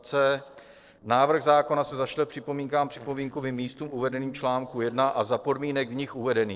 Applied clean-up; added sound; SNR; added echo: neural separator model SepFormer DNS4.